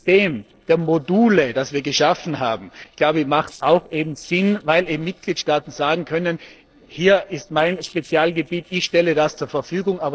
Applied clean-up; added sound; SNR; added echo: neural separator model SepFormer DNS4.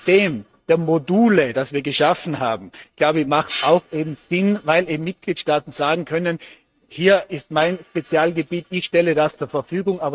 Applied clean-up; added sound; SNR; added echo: neural mask model RNNoise.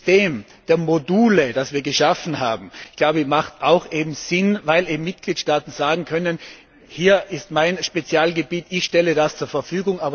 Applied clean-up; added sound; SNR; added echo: none; none; none; none.